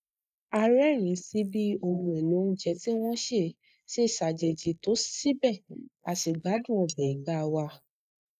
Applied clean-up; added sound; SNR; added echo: neural mask model Resemble Enhance denoiser.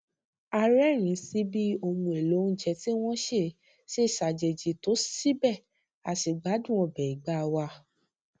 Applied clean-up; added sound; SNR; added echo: none; none; none; none.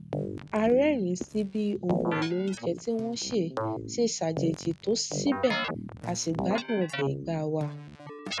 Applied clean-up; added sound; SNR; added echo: neural mask model RNNoise.